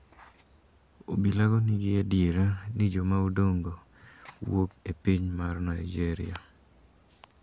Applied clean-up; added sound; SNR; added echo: none; none; none; none.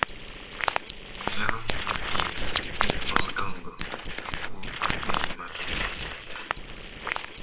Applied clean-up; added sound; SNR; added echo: neural separator model SepFormer WHAMR!.